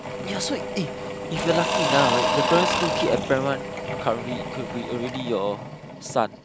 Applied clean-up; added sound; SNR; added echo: none; Engine / Drill / Mechanisms; 0 dB; none.